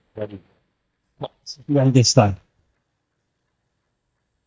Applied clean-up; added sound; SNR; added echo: neural mask model DeepFilterNet 3.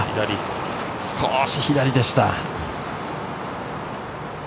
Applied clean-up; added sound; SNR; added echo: none; none; none; none.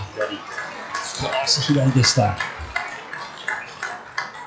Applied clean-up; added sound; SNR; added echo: classical method log-MMSE.